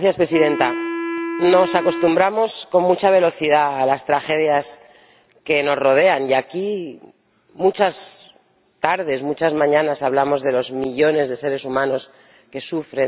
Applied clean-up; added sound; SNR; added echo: none; Wind instrument, woodwind instrument; 7 dB; none.